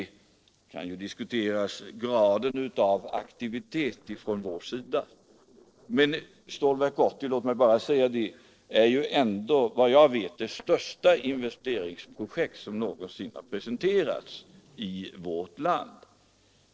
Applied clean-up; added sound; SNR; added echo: neural separator model SepFormer DNS4.